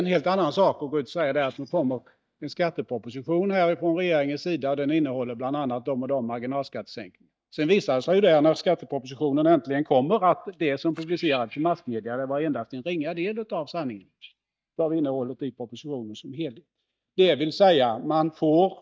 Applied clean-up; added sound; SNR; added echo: neural mask model DeepFilterNet 3.